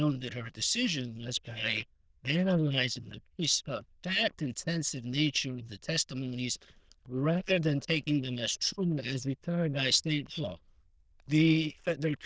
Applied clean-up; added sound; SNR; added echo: neural diffusion model UNIVERSE++.